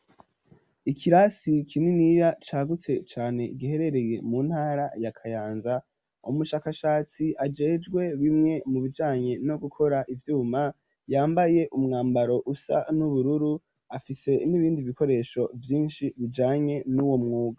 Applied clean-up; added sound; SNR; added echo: none; none; none; none.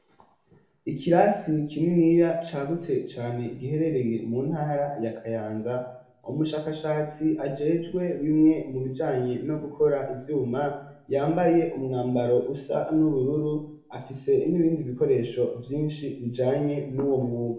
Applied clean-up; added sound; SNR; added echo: none; none; none; reverberation time 0.6 s.